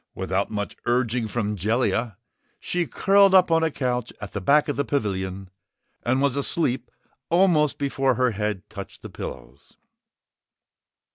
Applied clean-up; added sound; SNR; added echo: none; none; none; none.